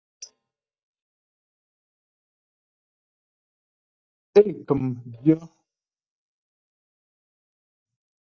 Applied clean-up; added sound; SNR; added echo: neural mask model DeepFilterNet 3.